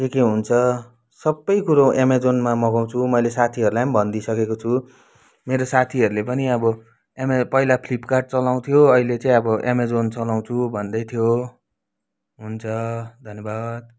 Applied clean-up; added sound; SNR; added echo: none; none; none; none.